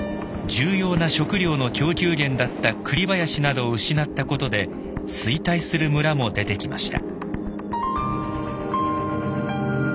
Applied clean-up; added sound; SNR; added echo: none; none; none; none.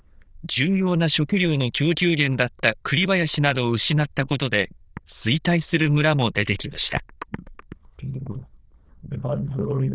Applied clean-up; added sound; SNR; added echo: neural diffusion model UNIVERSE++.